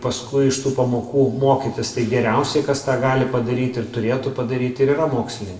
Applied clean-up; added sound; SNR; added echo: none; none; none; reverberation time 0.7 s.